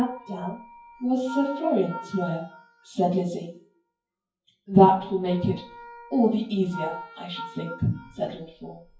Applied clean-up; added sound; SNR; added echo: classical method WPE with log-MMSE.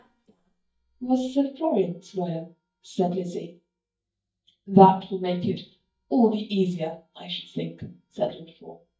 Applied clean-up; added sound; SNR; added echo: neural mask model DeepFilterNet 3.